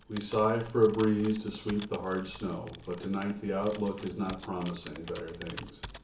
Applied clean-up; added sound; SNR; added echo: none; Computer keyboard; 16 dB; reverberation time 0.7 s.